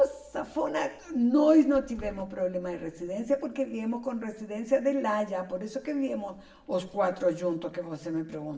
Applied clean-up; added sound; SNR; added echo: none; none; none; reverberation time 0.7 s.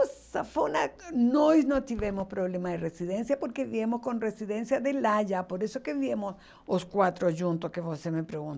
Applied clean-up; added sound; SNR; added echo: none; none; none; none.